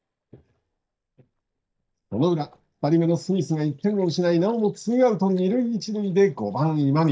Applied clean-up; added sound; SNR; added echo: neural mask model DeepFilterNet 3.